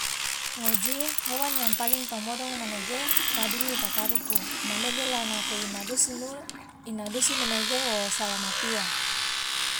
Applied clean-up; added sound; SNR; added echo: none; Keys jangling + Domestic sounds, home sounds; -5 dB; none.